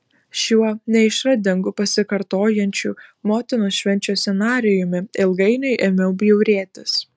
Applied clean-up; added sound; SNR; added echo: none; none; none; none.